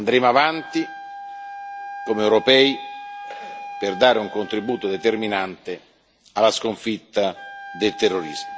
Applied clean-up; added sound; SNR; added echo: none; Wind instrument, woodwind instrument; 14 dB; none.